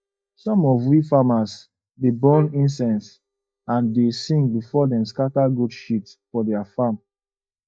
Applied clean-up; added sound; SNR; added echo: neural mask model DeepFilterNet 3.